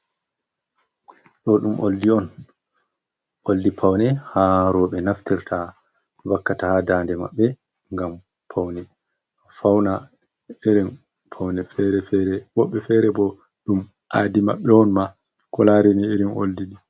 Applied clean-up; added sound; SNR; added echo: none; none; none; none.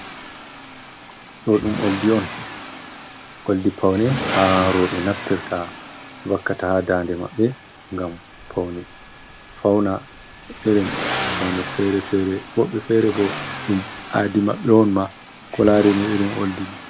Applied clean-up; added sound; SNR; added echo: none; Accelerating, revving, vroom; 10 dB; none.